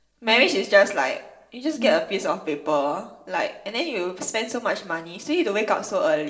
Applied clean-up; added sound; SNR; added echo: neural separator model SepFormer DNS4.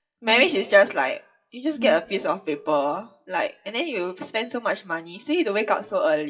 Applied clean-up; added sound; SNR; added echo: classical method WPE with log-MMSE.